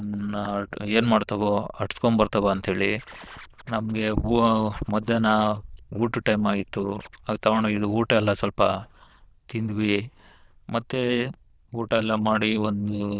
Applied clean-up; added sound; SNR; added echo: neural diffusion model UNIVERSE++.